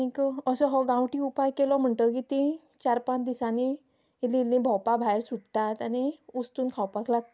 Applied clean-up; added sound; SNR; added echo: none; none; none; none.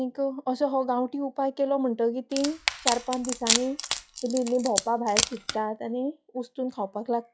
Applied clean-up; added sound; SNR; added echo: classical method log-MMSE.